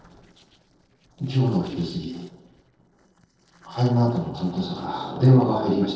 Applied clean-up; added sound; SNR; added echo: neural separator model SepFormer DNS4.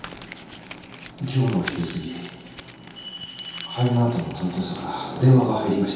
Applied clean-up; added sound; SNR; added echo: none; Crumpling, crinkling; 18 dB; reverberation time 0.8 s.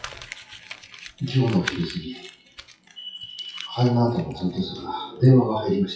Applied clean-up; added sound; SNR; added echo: classical method WPE with log-MMSE.